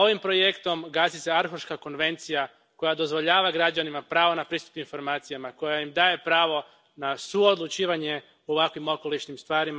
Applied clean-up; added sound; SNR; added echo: none; none; none; none.